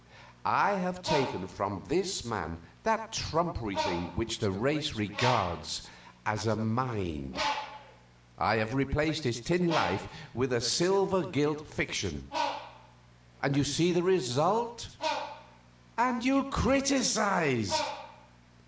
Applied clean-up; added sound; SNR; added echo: none; Bird; 10 dB; none.